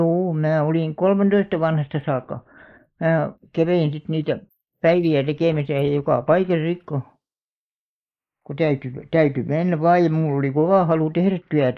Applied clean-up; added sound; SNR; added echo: neural mask model Resemble Enhance denoiser.